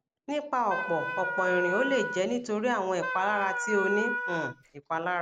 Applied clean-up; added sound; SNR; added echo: none; Wind instrument, woodwind instrument; 3 dB; none.